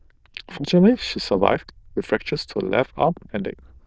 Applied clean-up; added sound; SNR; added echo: neural diffusion model UNIVERSE++.